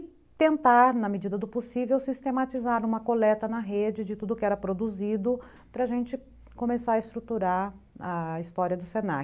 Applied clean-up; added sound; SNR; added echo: none; none; none; none.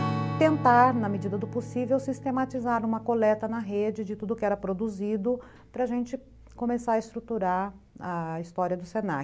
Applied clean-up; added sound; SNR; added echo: none; Strum; 11 dB; none.